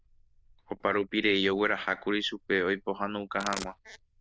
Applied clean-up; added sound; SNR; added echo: neural diffusion model UNIVERSE++.